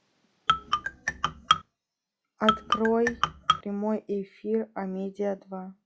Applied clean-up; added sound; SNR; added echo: classical method log-MMSE.